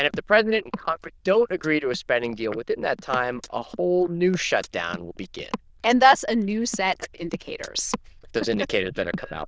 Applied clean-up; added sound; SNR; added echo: neural diffusion model UNIVERSE++.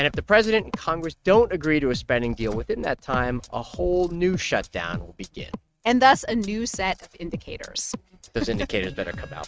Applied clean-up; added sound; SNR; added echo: neural mask model RNNoise.